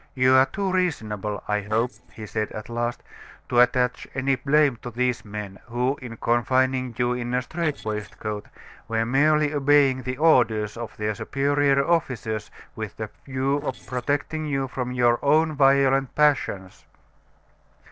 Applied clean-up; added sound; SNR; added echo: neural separator model SepFormer DNS4.